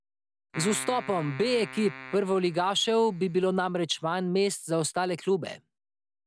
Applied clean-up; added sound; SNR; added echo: none; Keyboard (musical); 15 dB; none.